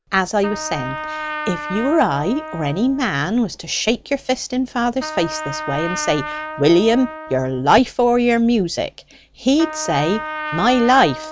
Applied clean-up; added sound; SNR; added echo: none; Trumpet; 11 dB; none.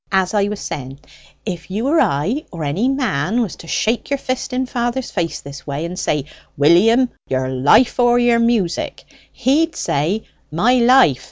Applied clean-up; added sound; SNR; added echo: none; none; none; none.